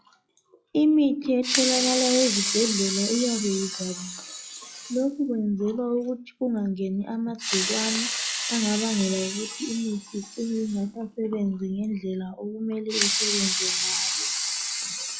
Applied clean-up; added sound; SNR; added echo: classical method log-MMSE.